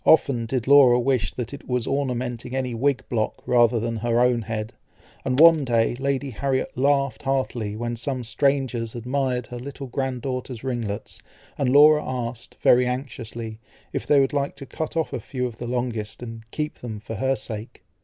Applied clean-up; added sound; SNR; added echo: neural mask model Resemble Enhance denoiser.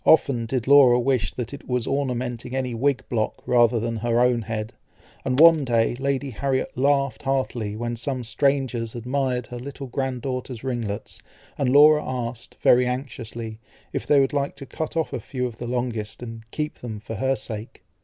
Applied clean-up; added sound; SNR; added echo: none; Coin (dropping); 19 dB; none.